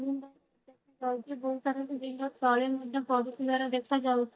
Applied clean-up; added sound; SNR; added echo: neural mask model DeepFilterNet 3.